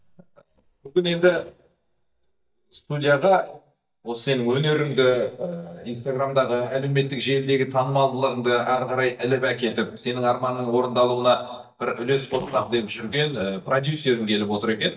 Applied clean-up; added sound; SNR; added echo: neural mask model DeepFilterNet 3.